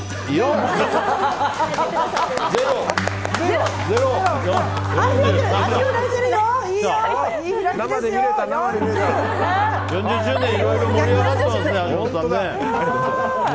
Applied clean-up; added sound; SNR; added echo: none; Bowed string instrument; 8 dB; none.